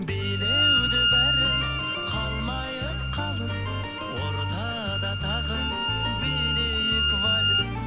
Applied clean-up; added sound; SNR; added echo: none; Bowed string instrument; -3 dB; none.